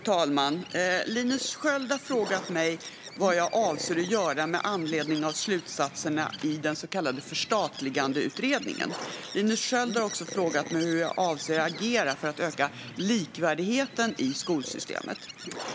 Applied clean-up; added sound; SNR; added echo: none; Bird; 13 dB; none.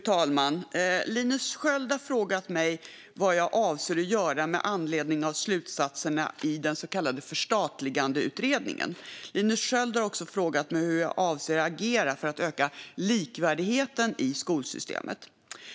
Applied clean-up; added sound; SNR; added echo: none; none; none; none.